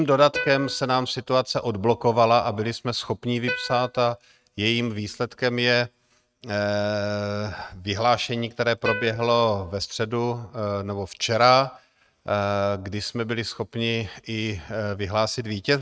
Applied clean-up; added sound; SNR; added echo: neural mask model RNNoise.